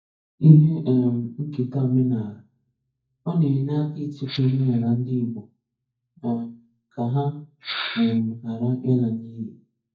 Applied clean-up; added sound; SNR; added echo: neural mask model DeepFilterNet 3.